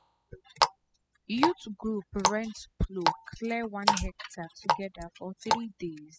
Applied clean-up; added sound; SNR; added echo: classical method spectral subtraction.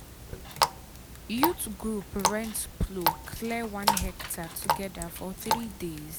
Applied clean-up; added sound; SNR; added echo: none; Water tap, faucet; -2 dB; none.